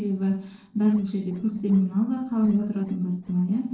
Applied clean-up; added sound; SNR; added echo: neural separator model SepFormer DNS4.